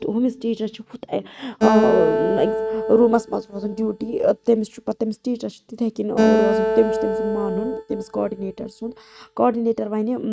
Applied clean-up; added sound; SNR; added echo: neural mask model RNNoise.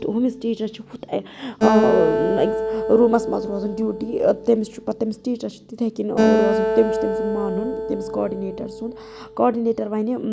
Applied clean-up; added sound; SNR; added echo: none; Acoustic guitar; 2 dB; none.